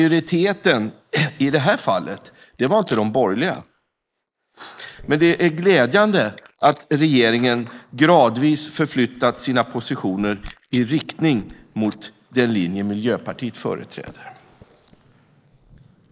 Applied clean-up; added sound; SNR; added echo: neural mask model Resemble Enhance denoiser.